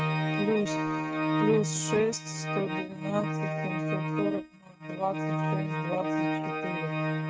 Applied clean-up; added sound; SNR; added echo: neural mask model RNNoise.